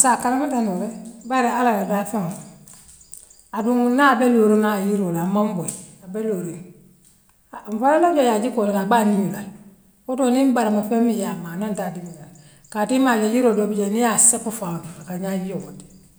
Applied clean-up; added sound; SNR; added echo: none; none; none; none.